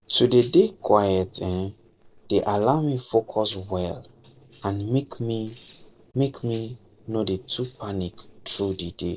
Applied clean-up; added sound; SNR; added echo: neural separator model SepFormer DNS4.